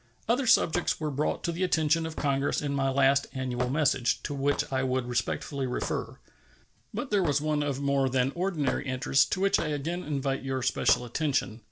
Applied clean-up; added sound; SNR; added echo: none; Hammer / Wood; 15 dB; none.